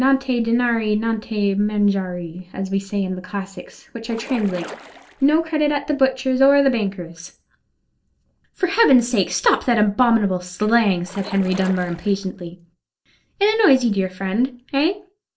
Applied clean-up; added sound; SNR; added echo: neural separator model SepFormer DNS4.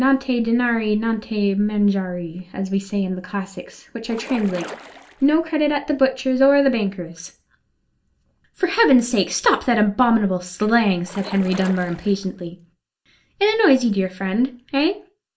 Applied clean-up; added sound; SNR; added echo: none; Splash, splatter; 16 dB; reverberation time 0.3 s.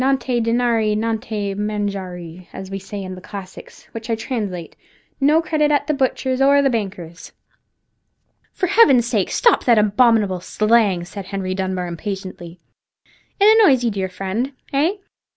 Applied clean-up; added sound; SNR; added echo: none; none; none; none.